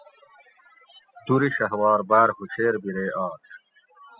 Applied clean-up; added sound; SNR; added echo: classical method spectral subtraction.